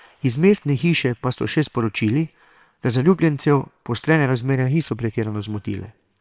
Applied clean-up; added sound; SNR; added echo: neural separator model SepFormer WHAM!.